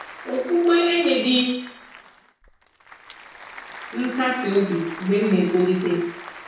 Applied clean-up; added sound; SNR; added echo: none; Applause / Crowd; 16 dB; reverberation time 0.6 s.